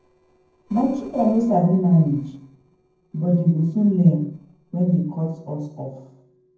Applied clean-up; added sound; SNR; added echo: neural separator model SepFormer DNS4.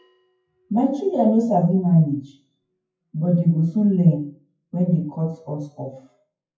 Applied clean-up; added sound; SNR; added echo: classical method WPE with log-MMSE.